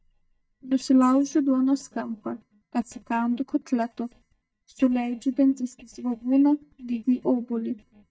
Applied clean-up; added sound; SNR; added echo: neural mask model DeepFilterNet 3.